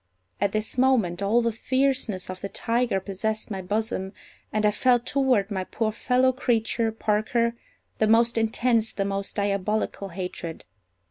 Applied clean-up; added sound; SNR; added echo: none; none; none; none.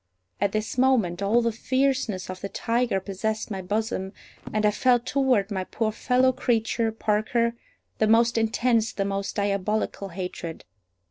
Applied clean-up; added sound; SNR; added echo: neural separator model SepFormer DNS4.